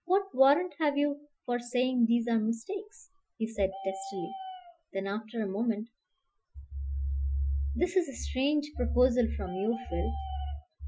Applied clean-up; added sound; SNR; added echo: classical method Wiener filter.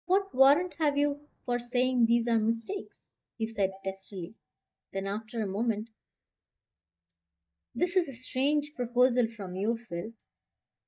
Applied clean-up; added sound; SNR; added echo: neural mask model DeepFilterNet 3.